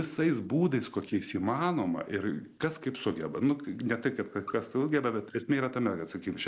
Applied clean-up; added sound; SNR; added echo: neural mask model Resemble Enhance denoiser.